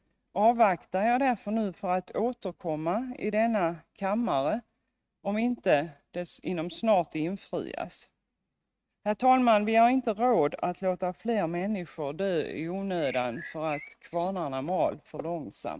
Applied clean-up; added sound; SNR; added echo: neural mask model RNNoise.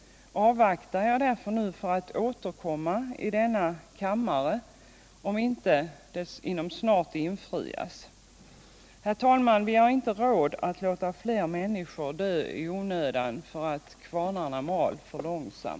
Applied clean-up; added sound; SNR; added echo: none; none; none; none.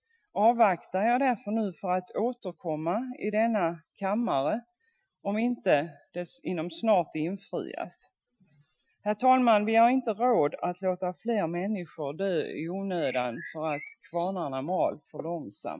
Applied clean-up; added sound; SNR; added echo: classical method Wiener filter.